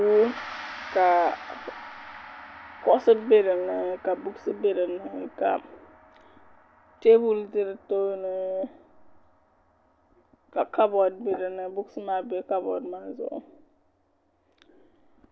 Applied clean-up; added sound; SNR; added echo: none; Gong; 19 dB; none.